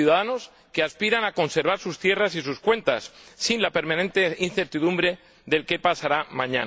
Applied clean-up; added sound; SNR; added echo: none; none; none; none.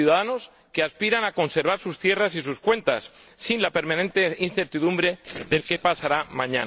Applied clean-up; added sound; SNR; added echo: neural separator model SepFormer DNS4.